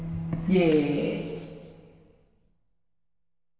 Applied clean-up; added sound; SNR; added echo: none; none; none; reverberation time 2.1 s.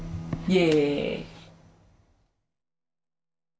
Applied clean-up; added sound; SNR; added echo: none; none; none; none.